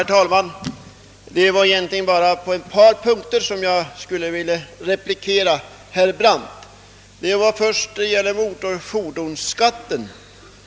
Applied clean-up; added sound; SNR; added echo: none; none; none; none.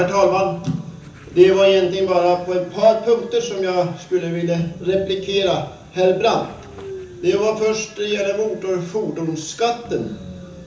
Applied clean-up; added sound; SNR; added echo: none; Train; 19 dB; reverberation time 0.7 s.